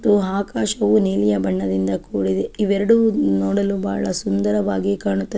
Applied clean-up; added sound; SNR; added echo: none; none; none; none.